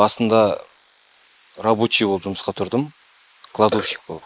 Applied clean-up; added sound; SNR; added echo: neural mask model Resemble Enhance denoiser.